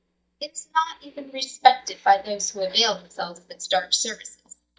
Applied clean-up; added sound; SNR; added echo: neural mask model DeepFilterNet 3.